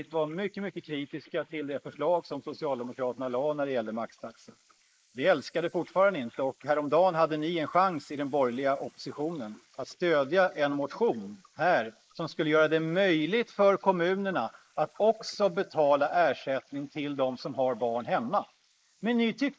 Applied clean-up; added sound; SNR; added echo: neural mask model Resemble Enhance denoiser.